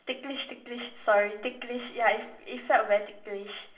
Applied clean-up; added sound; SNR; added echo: none; none; none; reverberation time 0.4 s.